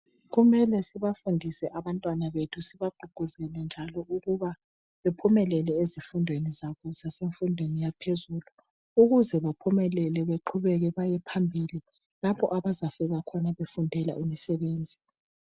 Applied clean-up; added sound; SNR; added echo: none; none; none; none.